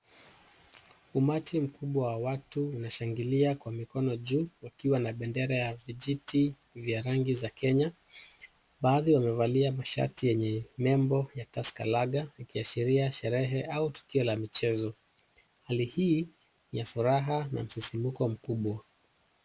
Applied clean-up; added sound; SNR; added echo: none; none; none; none.